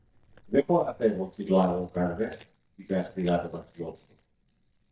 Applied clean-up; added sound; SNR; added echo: neural mask model DeepFilterNet 3.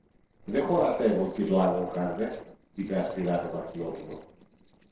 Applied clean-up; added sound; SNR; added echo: neural separator model SepFormer DNS4.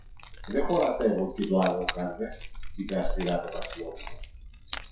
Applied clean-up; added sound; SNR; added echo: classical method WPE with log-MMSE.